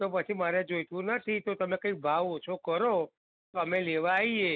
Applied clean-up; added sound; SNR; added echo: none; none; none; none.